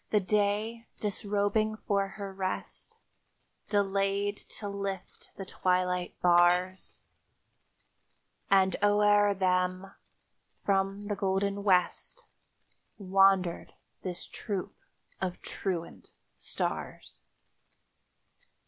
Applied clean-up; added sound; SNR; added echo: none; Chink, clink; 18 dB; none.